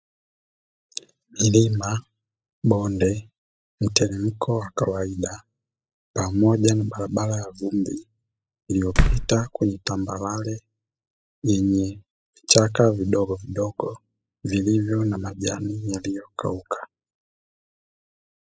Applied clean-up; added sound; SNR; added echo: classical method spectral subtraction.